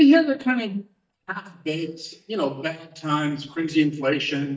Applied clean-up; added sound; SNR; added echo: neural mask model DeepFilterNet 3.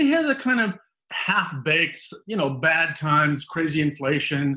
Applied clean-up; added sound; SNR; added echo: none; none; none; none.